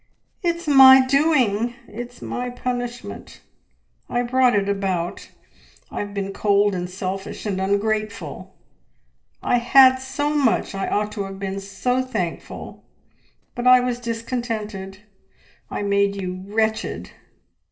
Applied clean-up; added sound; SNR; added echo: neural separator model SepFormer DNS4.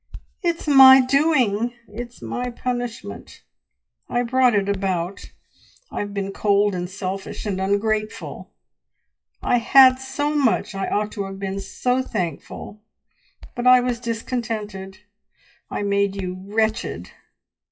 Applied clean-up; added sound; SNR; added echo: classical method WPE with log-MMSE.